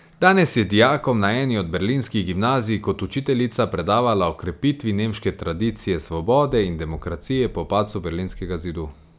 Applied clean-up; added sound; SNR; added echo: none; none; none; none.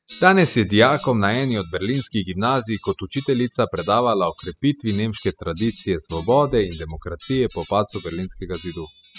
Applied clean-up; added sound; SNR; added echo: classical method spectral subtraction.